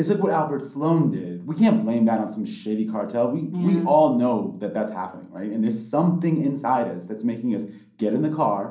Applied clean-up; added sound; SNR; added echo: none; none; none; reverberation time 0.6 s.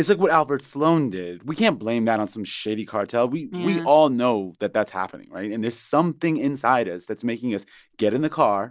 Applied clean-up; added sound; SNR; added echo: none; none; none; none.